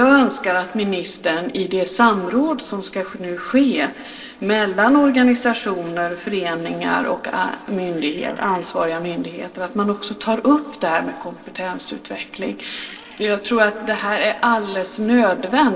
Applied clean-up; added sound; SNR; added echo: neural separator model SepFormer DNS4.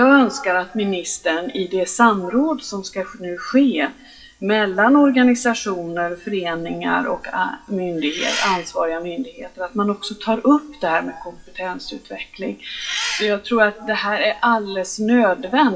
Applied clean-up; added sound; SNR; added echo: classical method WPE with log-MMSE.